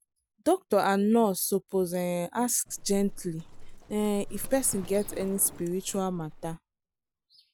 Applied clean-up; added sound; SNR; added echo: none; Livestock, farm animals, working animals; 12 dB; none.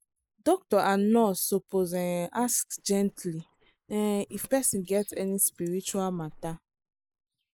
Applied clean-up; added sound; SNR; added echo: neural mask model Resemble Enhance denoiser.